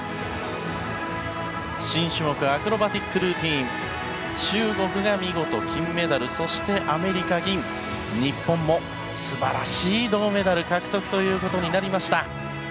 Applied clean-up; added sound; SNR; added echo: none; none; none; none.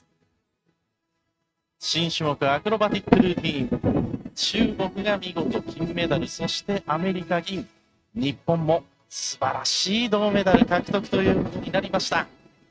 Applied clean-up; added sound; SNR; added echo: neural mask model RNNoise.